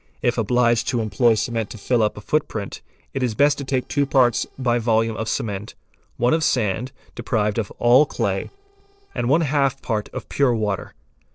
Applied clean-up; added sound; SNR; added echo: neural separator model SepFormer DNS4.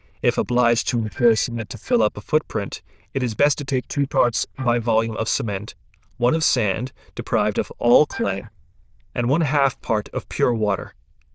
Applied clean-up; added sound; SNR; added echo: neural diffusion model UNIVERSE++.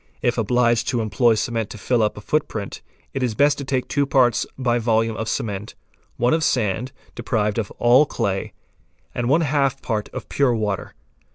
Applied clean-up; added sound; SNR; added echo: none; none; none; none.